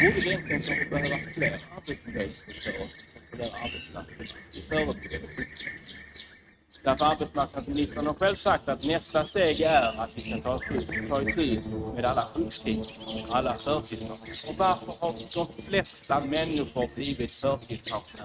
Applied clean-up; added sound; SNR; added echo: neural mask model RNNoise.